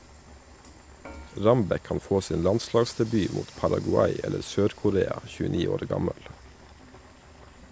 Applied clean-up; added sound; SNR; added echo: none; Frying (food) / Dishes, pots, and pans; 20 dB; none.